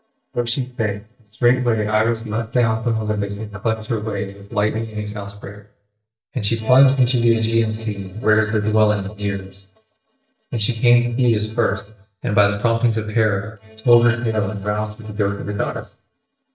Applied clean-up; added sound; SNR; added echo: neural mask model DeepFilterNet 3.